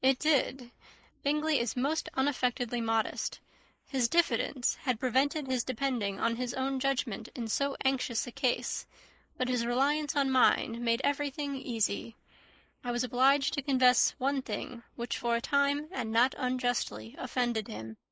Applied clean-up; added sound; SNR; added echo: neural mask model Resemble Enhance denoiser.